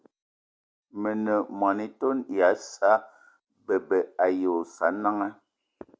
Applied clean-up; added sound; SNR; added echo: none; none; none; none.